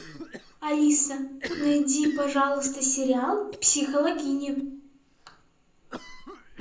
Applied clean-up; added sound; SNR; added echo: none; Cough; 17 dB; reverberation time 0.6 s.